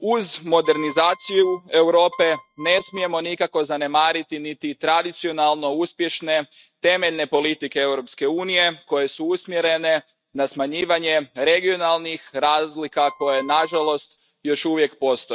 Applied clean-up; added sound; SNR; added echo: neural mask model RNNoise.